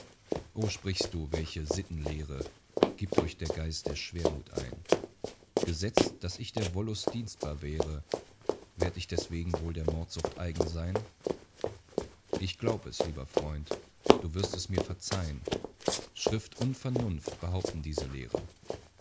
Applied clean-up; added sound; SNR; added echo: none; Run; -2 dB; none.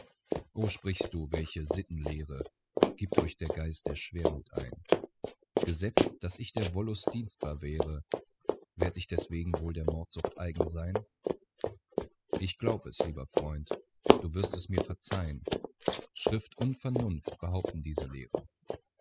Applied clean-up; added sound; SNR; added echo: classical method spectral subtraction.